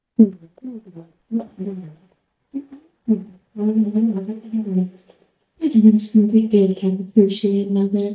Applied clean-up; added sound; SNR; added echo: neural mask model DeepFilterNet 3.